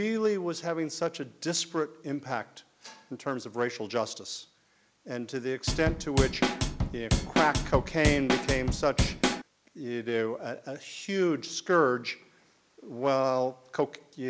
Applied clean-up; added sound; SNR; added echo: none; Drum / Drum kit; -2 dB; none.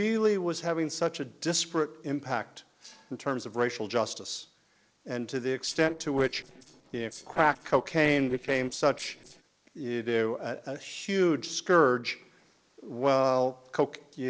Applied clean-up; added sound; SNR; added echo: neural separator model SepFormer DNS4.